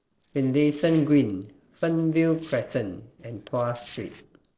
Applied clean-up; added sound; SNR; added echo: neural separator model SepFormer DNS4.